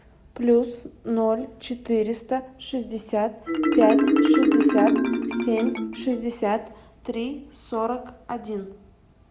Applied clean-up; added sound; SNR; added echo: none; Marimba, xylophone; -1 dB; none.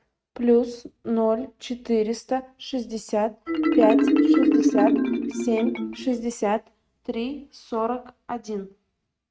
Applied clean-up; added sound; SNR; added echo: neural mask model RNNoise.